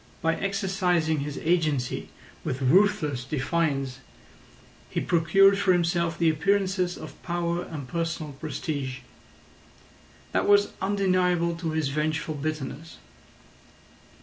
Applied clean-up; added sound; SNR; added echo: none; none; none; none.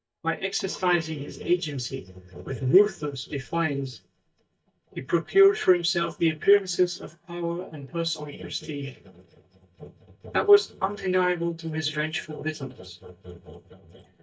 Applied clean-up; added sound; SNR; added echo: neural mask model DeepFilterNet 3.